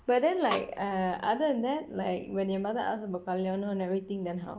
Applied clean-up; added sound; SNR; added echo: none; Snare drum; 11 dB; none.